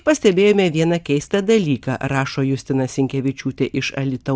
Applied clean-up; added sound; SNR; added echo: none; none; none; none.